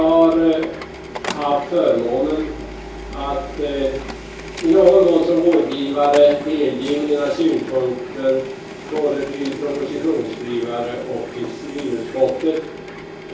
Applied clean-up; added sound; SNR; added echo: none; Printer; 13 dB; reverberation time 0.6 s.